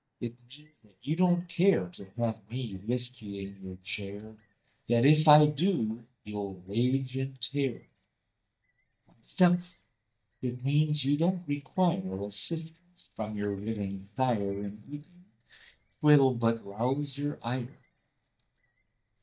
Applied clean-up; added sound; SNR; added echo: neural mask model DeepFilterNet 3.